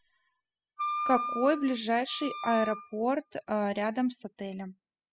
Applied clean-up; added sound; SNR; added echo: classical method spectral subtraction.